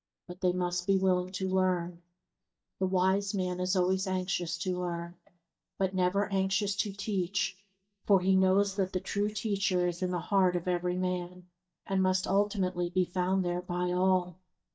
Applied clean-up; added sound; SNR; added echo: neural mask model DeepFilterNet 3.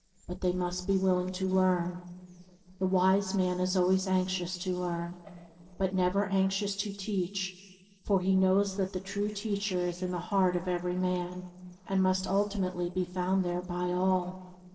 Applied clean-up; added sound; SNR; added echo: neural separator model SepFormer DNS4.